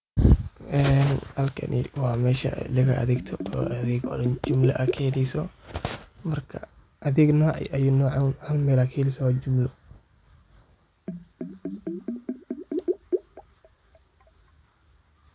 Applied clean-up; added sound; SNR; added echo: none; Bathtub (filling or washing); 8 dB; none.